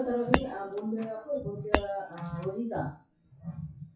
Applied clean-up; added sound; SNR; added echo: classical method WPE with log-MMSE.